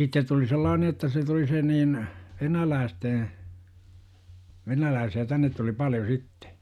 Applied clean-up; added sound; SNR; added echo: none; none; none; none.